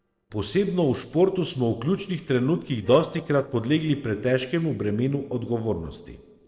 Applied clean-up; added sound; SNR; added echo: neural separator model SepFormer DNS4.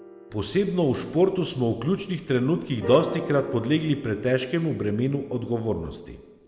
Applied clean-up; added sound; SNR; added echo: none; Piano; 15 dB; none.